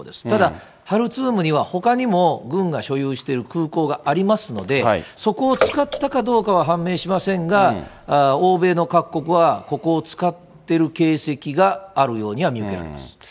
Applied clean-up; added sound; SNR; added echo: none; Bathtub (filling or washing) / Water / Splash, splatter; 9 dB; none.